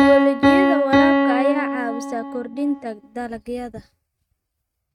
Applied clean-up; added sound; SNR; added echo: neural mask model RNNoise.